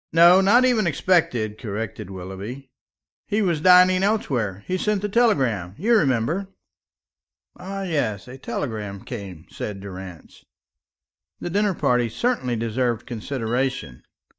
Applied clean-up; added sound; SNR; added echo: neural mask model DeepFilterNet 3.